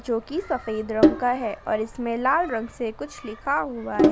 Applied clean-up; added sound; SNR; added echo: none; Sink (filling or washing); 0 dB; none.